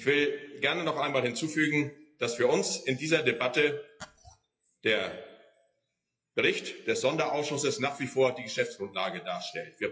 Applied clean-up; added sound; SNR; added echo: classical method WPE with log-MMSE.